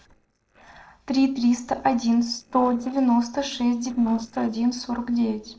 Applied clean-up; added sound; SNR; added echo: neural separator model SepFormer DNS4.